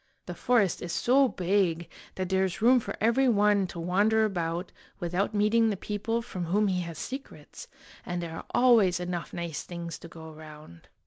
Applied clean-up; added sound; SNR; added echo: none; none; none; none.